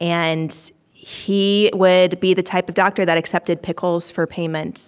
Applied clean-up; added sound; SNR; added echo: none; none; none; none.